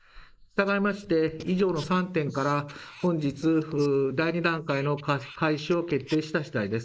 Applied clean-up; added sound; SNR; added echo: neural mask model Resemble Enhance denoiser.